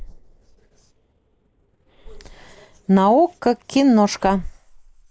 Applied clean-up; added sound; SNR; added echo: neural mask model Resemble Enhance denoiser.